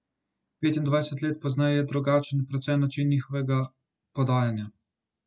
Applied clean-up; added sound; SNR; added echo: none; none; none; none.